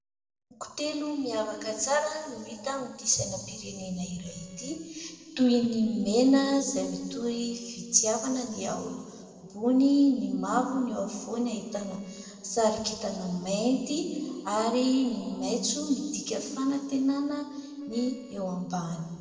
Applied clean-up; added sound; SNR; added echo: neural separator model SepFormer DNS4.